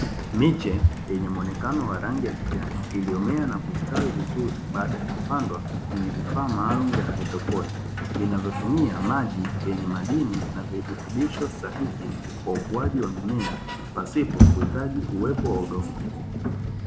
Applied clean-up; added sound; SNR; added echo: none; Sliding door; 0 dB; none.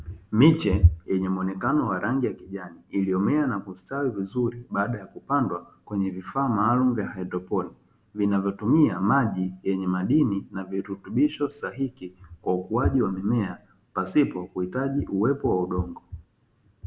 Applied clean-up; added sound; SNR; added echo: none; none; none; none.